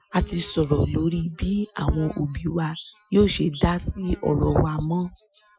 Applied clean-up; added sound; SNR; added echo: classical method Wiener filter.